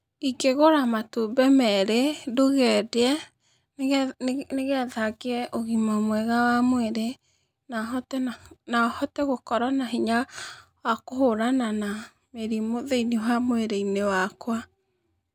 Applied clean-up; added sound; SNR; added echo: none; none; none; none.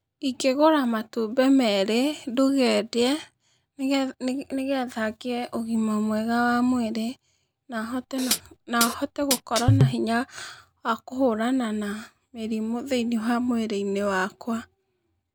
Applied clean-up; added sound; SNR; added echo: none; Hi-hat; 0 dB; none.